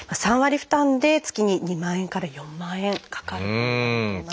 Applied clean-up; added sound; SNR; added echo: none; none; none; none.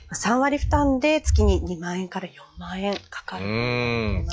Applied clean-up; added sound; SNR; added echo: classical method log-MMSE.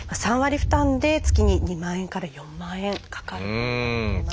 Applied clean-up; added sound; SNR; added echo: none; Thunder; 2 dB; none.